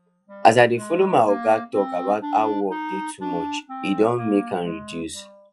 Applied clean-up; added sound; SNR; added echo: classical method log-MMSE.